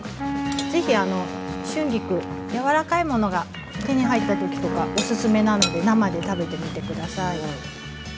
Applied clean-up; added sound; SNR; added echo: none; Wind instrument, woodwind instrument; 7 dB; none.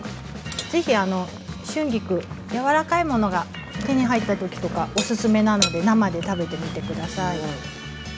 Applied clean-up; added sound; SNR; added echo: none; none; none; none.